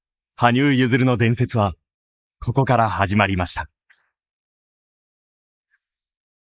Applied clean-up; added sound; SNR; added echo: neural mask model Resemble Enhance denoiser.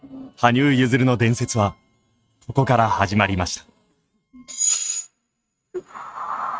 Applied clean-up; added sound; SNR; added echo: neural mask model RNNoise.